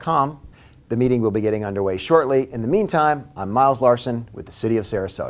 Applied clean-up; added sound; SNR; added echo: none; none; none; none.